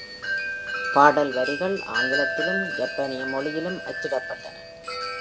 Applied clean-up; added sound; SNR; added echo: none; Wind chime; 4 dB; none.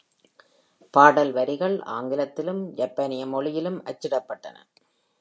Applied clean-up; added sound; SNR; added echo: none; none; none; none.